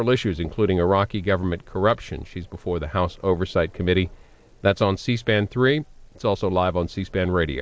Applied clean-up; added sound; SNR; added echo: none; none; none; none.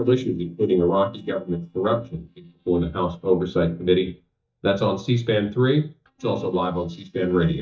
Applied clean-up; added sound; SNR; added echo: neural mask model DeepFilterNet 3.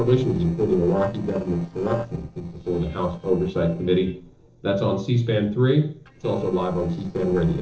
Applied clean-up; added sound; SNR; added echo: neural separator model SepFormer DNS4.